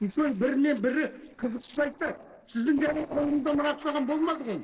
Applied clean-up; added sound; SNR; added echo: neural separator model SepFormer DNS4.